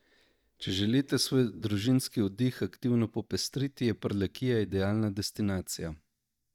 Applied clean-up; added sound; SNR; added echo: neural mask model DeepFilterNet 3.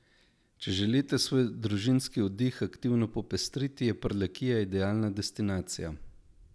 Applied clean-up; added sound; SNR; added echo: none; none; none; none.